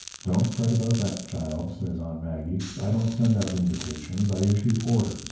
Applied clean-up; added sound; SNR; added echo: none; Crackle; 17 dB; reverberation time 0.9 s.